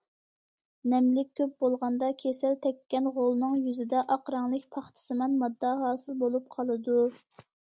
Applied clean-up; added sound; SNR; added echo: none; none; none; none.